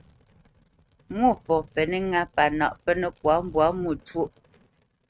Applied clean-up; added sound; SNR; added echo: neural mask model RNNoise.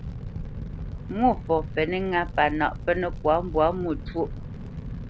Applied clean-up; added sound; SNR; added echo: none; Fire; 8 dB; none.